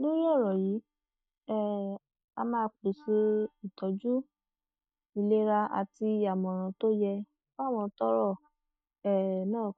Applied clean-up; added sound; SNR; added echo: neural mask model DeepFilterNet 3.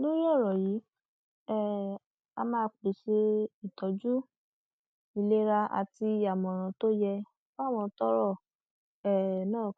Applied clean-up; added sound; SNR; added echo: none; none; none; none.